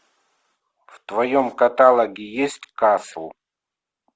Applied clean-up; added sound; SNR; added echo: none; none; none; none.